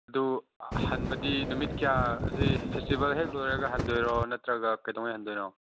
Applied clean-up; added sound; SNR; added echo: none; Wind; 1 dB; none.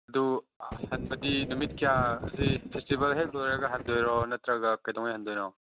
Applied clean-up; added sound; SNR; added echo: neural mask model RNNoise.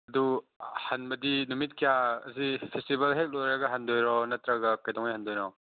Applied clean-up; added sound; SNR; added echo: none; none; none; none.